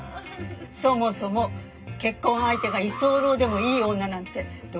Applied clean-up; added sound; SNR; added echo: none; Alarm; 8 dB; reverberation time 0.2 s.